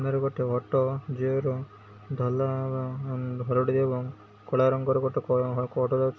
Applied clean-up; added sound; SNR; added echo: none; none; none; none.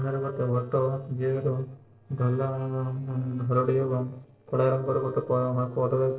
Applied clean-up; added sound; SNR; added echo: neural separator model SepFormer DNS4.